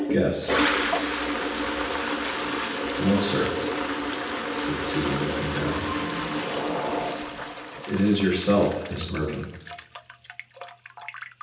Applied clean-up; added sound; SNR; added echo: none; Toilet flush; -1 dB; reverberation time 0.9 s.